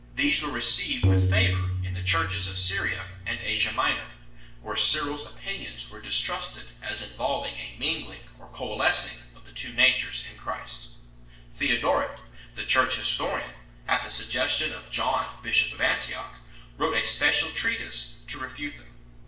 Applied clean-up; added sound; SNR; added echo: none; Tabla; 0 dB; reverberation time 0.7 s.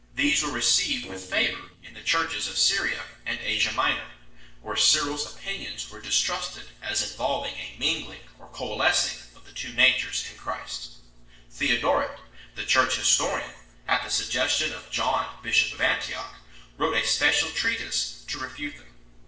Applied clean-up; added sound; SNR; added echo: neural separator model SepFormer DNS4.